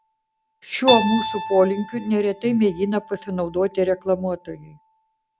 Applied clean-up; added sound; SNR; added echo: none; Keyboard (musical); 9 dB; none.